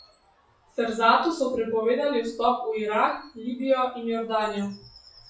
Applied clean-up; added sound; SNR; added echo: classical method WPE with log-MMSE.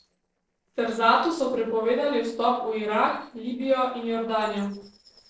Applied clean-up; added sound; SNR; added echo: neural separator model SepFormer DNS4.